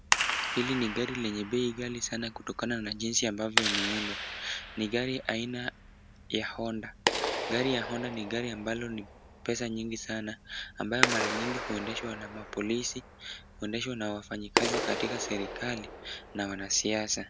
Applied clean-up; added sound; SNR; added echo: none; Clapping; 2 dB; none.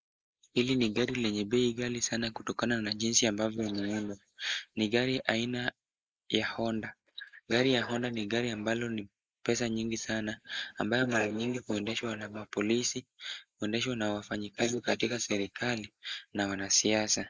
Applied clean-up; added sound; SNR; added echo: neural mask model Resemble Enhance denoiser.